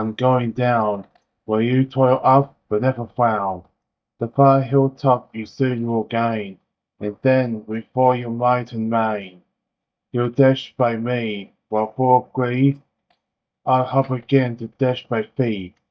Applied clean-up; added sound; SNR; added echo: neural mask model DeepFilterNet 3.